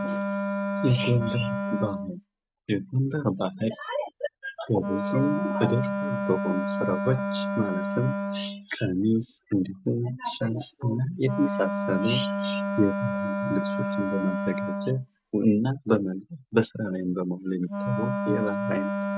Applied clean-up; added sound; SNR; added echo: neural mask model RNNoise.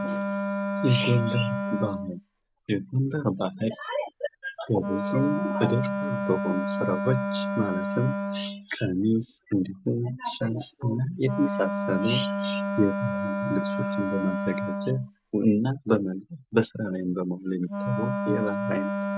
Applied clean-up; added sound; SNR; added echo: none; Wind instrument, woodwind instrument; 3 dB; none.